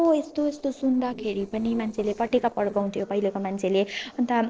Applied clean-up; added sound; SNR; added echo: neural separator model SepFormer DNS4.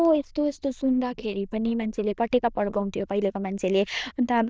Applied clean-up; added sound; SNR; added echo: neural diffusion model UNIVERSE++.